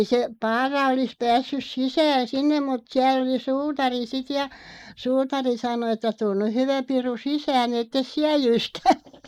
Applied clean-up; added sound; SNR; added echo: neural mask model Resemble Enhance denoiser.